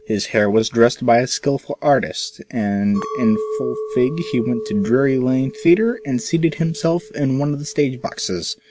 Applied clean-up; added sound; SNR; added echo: none; Chink, clink; 13 dB; none.